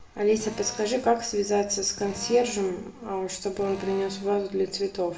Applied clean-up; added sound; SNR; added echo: none; Drill; 19 dB; reverberation time 0.6 s.